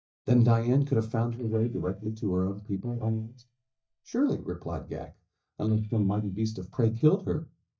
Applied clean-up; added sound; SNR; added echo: neural mask model DeepFilterNet 3.